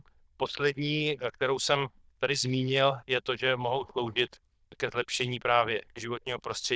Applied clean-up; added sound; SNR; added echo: neural diffusion model UNIVERSE++.